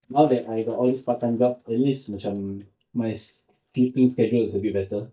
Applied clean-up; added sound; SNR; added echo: neural mask model DeepFilterNet 3.